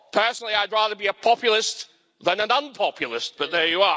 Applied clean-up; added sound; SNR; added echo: none; none; none; none.